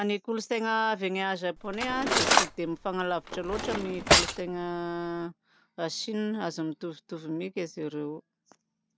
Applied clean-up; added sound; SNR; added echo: none; Cutlery, silverware; -3 dB; none.